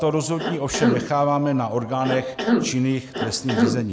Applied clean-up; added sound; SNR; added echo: none; Cough; 2 dB; none.